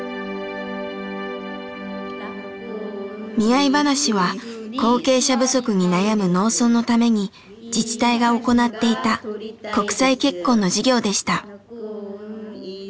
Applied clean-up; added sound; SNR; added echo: none; none; none; none.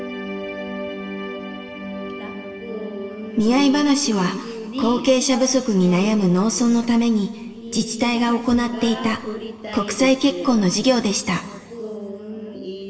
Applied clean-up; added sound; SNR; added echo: none; none; none; reverberation time 1.6 s.